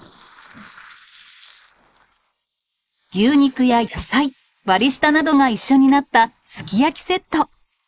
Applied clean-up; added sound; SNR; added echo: neural mask model Resemble Enhance denoiser.